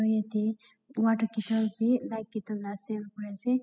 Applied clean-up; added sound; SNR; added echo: classical method spectral subtraction.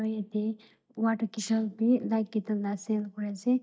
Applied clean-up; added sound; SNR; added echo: neural mask model DeepFilterNet 3.